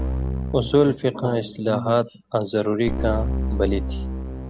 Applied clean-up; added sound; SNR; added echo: none; Keyboard (musical); 4 dB; none.